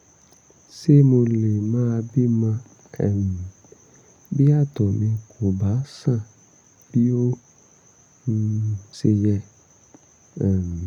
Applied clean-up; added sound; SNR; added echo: none; none; none; none.